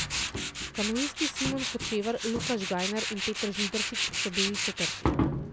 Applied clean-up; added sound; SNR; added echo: none; Tools; -2 dB; none.